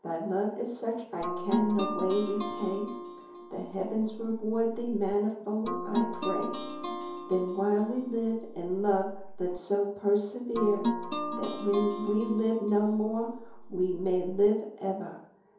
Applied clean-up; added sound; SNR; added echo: none; Guitar; 6 dB; reverberation time 2.8 s.